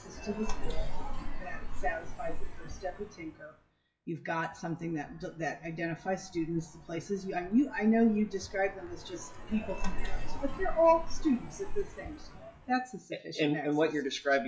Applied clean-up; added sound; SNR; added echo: classical method WPE with log-MMSE.